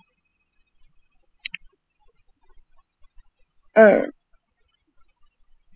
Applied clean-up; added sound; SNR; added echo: classical method spectral subtraction.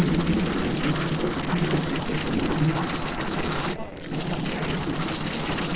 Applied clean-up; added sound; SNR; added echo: neural separator model SepFormer DNS4.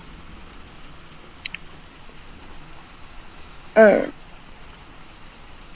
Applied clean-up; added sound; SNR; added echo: none; Rain; 15 dB; none.